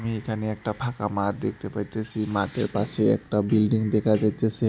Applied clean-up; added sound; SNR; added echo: none; none; none; none.